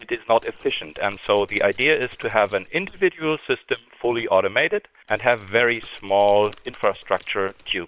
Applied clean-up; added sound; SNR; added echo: neural separator model SepFormer WHAM!.